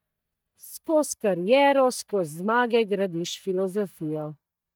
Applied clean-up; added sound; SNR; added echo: neural mask model DeepFilterNet 3.